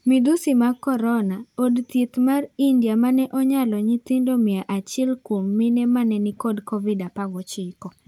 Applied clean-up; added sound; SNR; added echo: none; none; none; none.